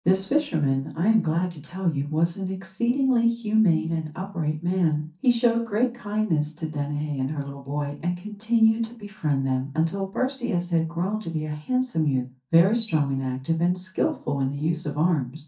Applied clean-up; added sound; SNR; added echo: neural mask model DeepFilterNet 3.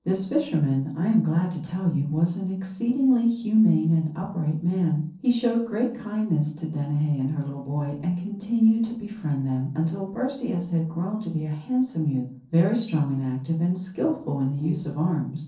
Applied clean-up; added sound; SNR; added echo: neural separator model SepFormer DNS4.